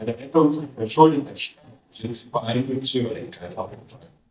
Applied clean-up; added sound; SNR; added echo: neural mask model DeepFilterNet 3.